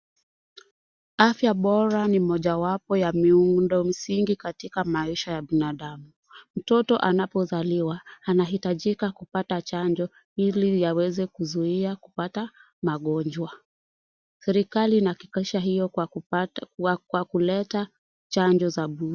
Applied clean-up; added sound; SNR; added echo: none; none; none; none.